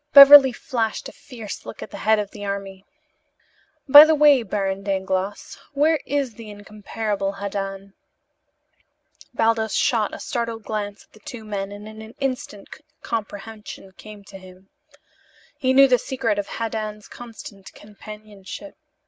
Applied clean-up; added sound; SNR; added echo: none; none; none; none.